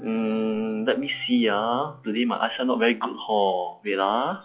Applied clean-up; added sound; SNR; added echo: classical method log-MMSE.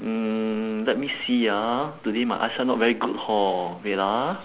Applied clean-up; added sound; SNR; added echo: none; none; none; none.